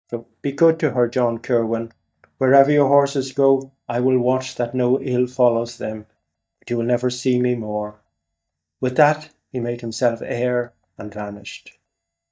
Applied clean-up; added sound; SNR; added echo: neural mask model DeepFilterNet 3.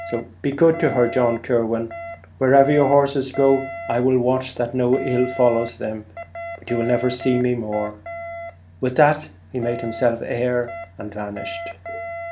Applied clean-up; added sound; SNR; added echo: none; Alarm; 13 dB; none.